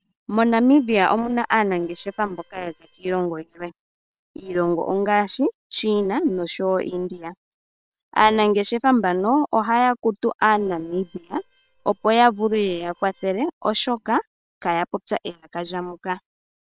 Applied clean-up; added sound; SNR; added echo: neural separator model SepFormer WHAM!.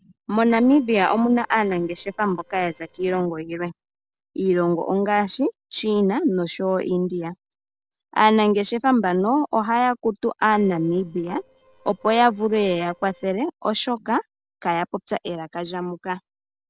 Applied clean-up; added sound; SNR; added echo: neural separator model SepFormer DNS4.